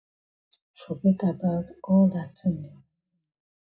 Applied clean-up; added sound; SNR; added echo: none; none; none; reverberation time 0.2 s.